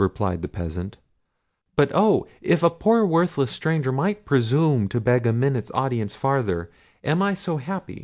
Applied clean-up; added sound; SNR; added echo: none; none; none; none.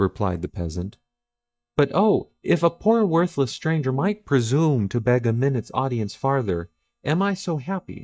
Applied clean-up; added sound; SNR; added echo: neural mask model DeepFilterNet 3.